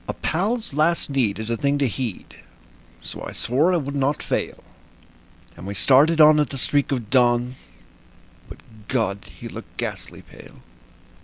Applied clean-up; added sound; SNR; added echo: none; none; none; none.